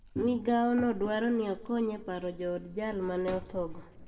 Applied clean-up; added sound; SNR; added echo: none; Chewing, mastication; 18 dB; reverberation time 1.2 s.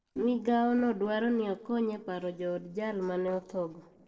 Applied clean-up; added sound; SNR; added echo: neural separator model SepFormer DNS4.